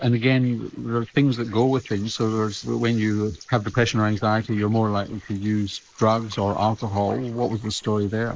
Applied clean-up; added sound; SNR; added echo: neural mask model Resemble Enhance denoiser.